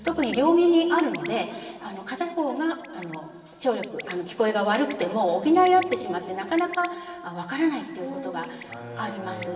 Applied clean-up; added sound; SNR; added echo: none; Bird; 20 dB; reverberation time 2.2 s.